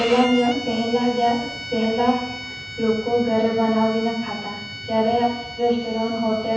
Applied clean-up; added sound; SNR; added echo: none; Bowed string instrument; 12 dB; reverberation time 0.9 s.